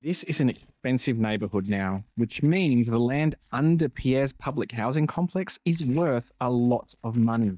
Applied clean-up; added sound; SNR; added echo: neural mask model DeepFilterNet 3.